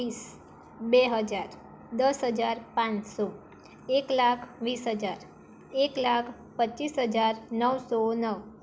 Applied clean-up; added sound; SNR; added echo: none; none; none; none.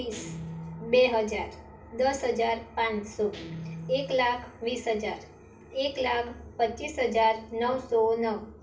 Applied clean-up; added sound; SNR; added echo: none; Guitar; 15 dB; reverberation time 0.3 s.